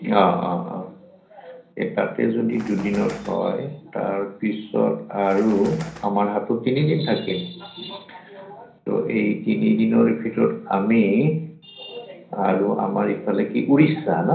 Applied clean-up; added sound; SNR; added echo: none; Bird; 16 dB; reverberation time 0.6 s.